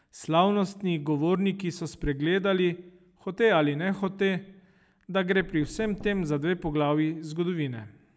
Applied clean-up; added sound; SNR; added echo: none; Knock; 19 dB; none.